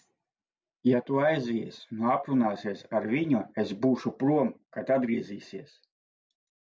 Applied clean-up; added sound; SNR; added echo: none; none; none; none.